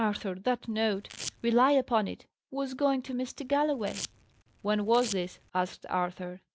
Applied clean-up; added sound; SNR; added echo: none; Domestic sounds, home sounds; 14 dB; none.